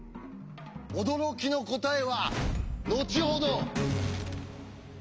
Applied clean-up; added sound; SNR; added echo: none; none; none; none.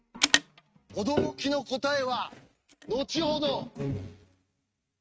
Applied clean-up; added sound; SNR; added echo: neural mask model RNNoise.